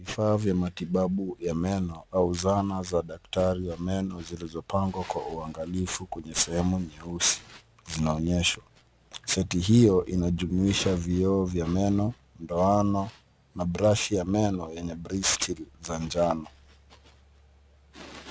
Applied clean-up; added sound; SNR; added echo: none; none; none; none.